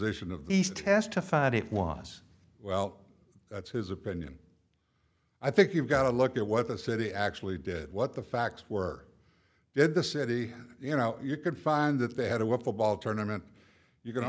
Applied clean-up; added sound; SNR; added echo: none; none; none; none.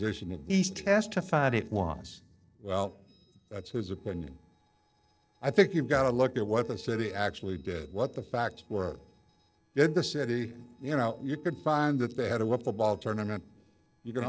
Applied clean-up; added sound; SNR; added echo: neural separator model SepFormer DNS4.